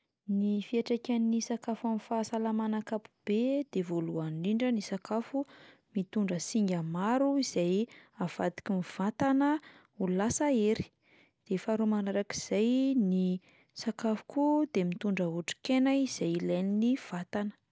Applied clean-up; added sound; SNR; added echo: none; none; none; none.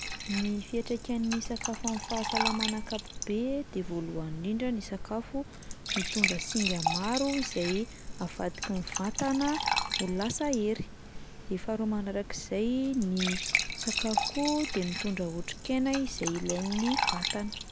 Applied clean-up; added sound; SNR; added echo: none; Fill (with liquid) / Trickle, dribble / Glass; 3 dB; none.